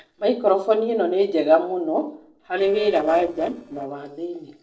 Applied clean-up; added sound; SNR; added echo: neural separator model SepFormer DNS4.